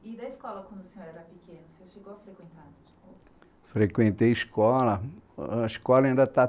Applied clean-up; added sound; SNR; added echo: none; none; none; none.